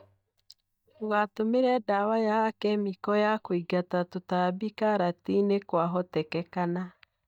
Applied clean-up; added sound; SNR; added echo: neural mask model DeepFilterNet 3.